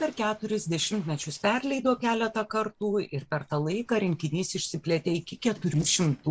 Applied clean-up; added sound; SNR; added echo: neural separator model SepFormer DNS4.